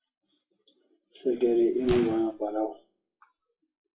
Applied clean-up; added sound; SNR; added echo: classical method WPE with log-MMSE.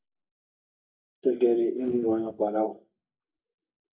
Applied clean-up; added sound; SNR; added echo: neural mask model DeepFilterNet 3.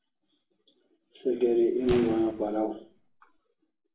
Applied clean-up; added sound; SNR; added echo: none; Boom; 11 dB; reverberation time 0.3 s.